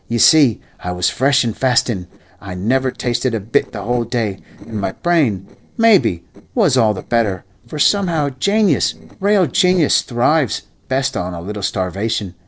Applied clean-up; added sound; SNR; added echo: neural separator model SepFormer DNS4.